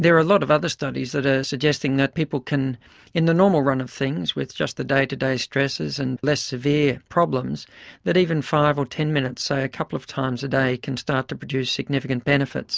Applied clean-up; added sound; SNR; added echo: none; none; none; none.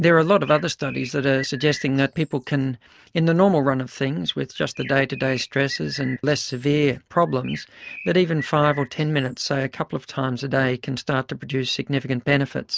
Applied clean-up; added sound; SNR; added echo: neural mask model RNNoise.